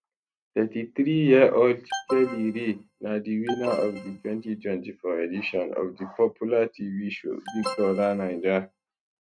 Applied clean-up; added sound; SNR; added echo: neural mask model RNNoise.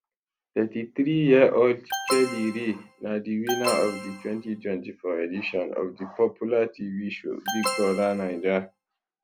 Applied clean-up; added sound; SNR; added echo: none; Alarm; 7 dB; none.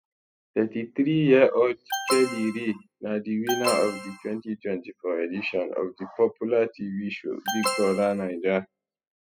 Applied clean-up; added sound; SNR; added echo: classical method spectral subtraction.